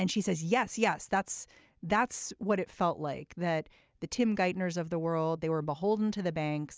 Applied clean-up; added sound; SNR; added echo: none; none; none; none.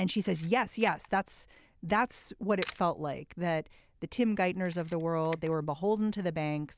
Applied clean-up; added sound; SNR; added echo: none; Camera; 17 dB; none.